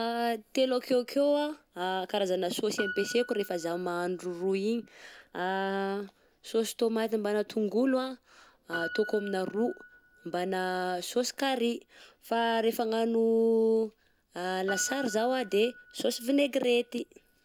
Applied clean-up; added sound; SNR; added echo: none; Piano; 17 dB; none.